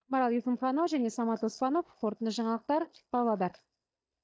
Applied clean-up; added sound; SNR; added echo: neural mask model DeepFilterNet 3.